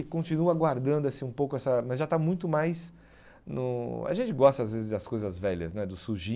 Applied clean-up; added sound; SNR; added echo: none; none; none; none.